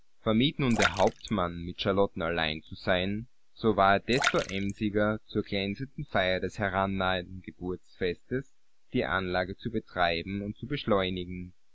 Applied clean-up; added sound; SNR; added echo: none; Splash, splatter; 8 dB; none.